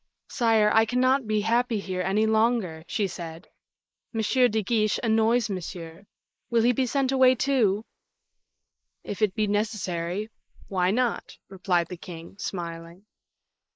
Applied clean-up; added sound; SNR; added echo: neural mask model Resemble Enhance denoiser.